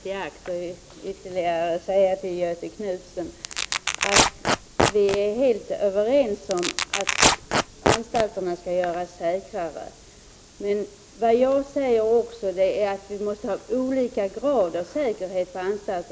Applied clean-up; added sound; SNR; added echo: none; Tearing; 0 dB; none.